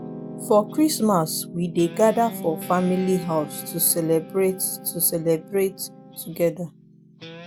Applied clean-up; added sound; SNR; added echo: none; Piano + Guitar; 14 dB; none.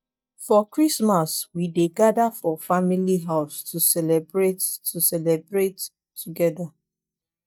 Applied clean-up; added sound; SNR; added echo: neural mask model DeepFilterNet 3.